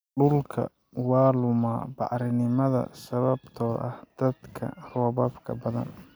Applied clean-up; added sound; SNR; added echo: none; none; none; none.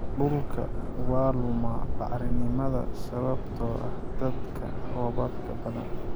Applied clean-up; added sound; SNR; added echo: none; Subway, metro, underground; -4 dB; none.